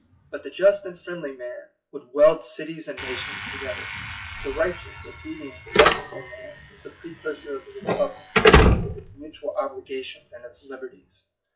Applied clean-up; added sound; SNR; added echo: classical method WPE with log-MMSE.